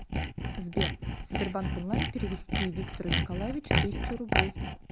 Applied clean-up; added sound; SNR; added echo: none; Sawing; -5 dB; none.